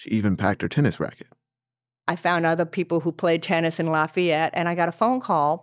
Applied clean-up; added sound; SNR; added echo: neural mask model DeepFilterNet 3.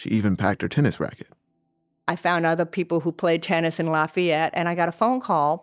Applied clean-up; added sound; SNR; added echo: none; none; none; none.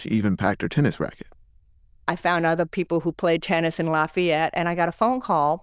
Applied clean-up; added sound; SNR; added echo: neural diffusion model UNIVERSE++.